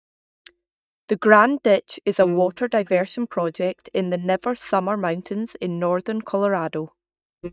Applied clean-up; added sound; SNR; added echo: neural mask model DeepFilterNet 3.